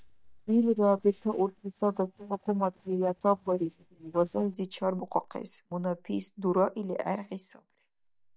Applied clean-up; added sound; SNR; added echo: neural mask model DeepFilterNet 3.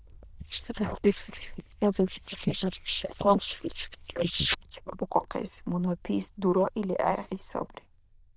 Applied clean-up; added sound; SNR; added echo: neural diffusion model UNIVERSE++.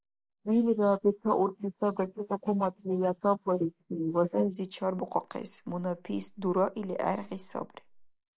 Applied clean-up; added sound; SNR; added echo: neural mask model Resemble Enhance denoiser.